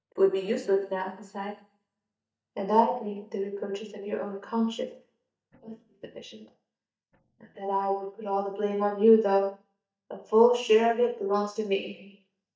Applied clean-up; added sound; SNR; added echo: neural mask model DeepFilterNet 3.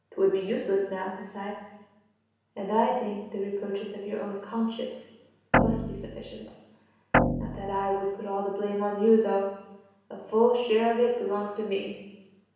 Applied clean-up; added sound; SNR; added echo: none; Guitar; -2 dB; reverberation time 0.9 s.